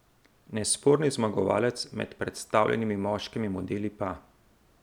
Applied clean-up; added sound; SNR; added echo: none; none; none; none.